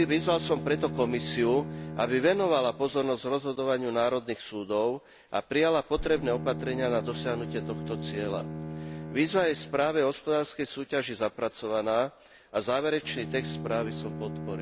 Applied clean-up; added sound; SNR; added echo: none; Bowed string instrument; 11 dB; none.